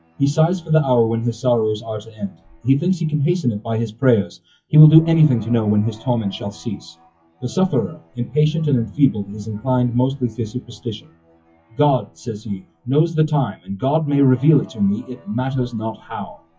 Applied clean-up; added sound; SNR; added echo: classical method WPE with log-MMSE.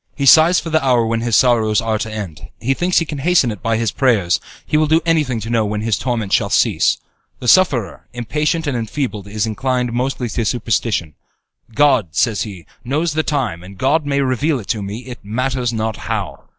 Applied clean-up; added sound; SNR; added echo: none; none; none; none.